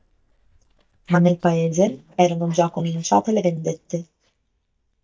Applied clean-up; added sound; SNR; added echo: neural mask model DeepFilterNet 3.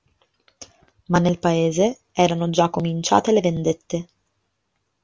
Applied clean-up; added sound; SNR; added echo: none; none; none; none.